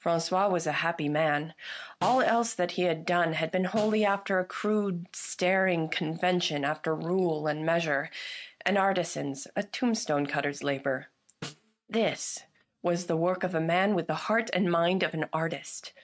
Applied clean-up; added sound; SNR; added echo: neural mask model RNNoise.